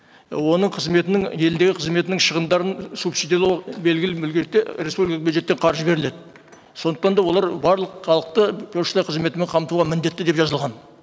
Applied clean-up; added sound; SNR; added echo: none; none; none; none.